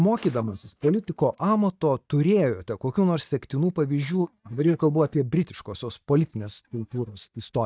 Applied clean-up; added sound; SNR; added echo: neural mask model DeepFilterNet 3.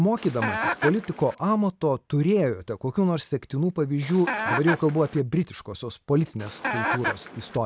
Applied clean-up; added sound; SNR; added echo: none; Chicken, rooster; 4 dB; none.